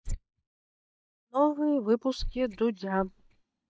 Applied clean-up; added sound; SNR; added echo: neural mask model DeepFilterNet 3.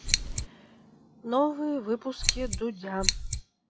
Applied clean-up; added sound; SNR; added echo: classical method log-MMSE.